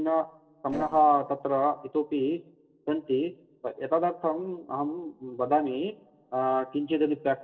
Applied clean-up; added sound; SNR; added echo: neural separator model SepFormer DNS4.